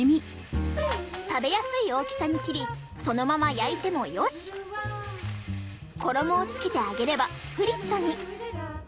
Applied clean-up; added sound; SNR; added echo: none; Rattle; 17 dB; none.